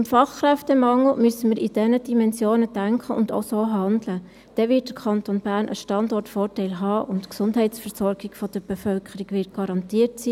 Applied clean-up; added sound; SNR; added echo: none; none; none; none.